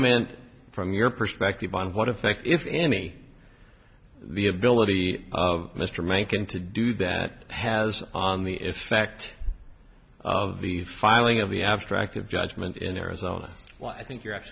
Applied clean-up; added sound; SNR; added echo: none; none; none; none.